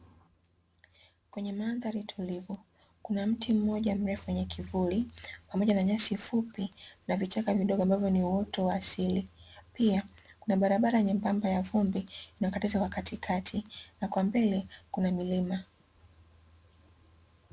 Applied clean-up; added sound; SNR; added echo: none; none; none; none.